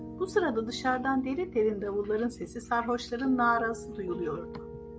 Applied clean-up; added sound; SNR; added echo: none; Piano; 12 dB; none.